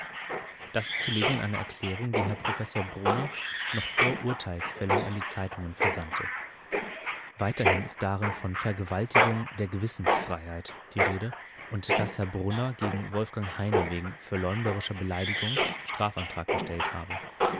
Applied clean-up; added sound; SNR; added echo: none; Mechanisms; -1 dB; none.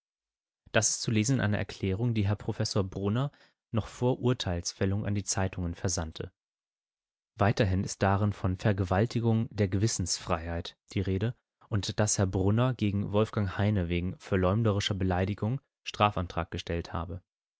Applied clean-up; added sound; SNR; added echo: none; none; none; none.